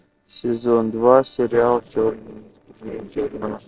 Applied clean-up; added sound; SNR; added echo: neural separator model SepFormer DNS4.